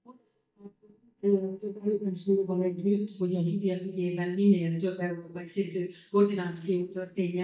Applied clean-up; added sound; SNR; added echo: neural mask model DeepFilterNet 3.